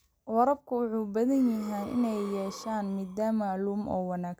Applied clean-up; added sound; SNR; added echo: none; Breathing; 18 dB; none.